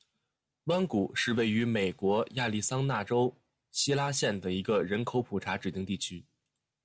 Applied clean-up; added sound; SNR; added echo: none; none; none; none.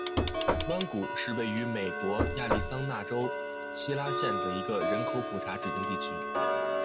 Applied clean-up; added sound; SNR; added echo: none; Tick-tock + Knock; -3 dB; none.